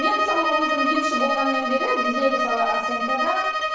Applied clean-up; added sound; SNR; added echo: none; Bowed string instrument; -3 dB; reverberation time 0.7 s.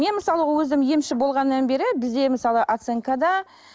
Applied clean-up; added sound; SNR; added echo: none; none; none; none.